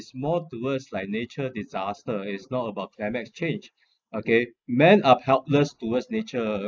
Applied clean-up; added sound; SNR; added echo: neural mask model Resemble Enhance denoiser.